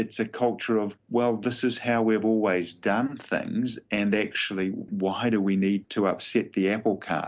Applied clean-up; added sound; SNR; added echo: none; none; none; none.